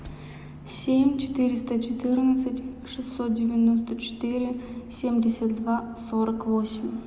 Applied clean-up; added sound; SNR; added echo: none; none; none; none.